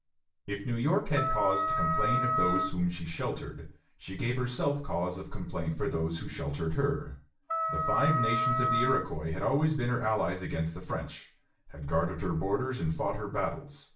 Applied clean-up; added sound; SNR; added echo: none; Wind instrument, woodwind instrument; -1 dB; reverberation time 0.3 s.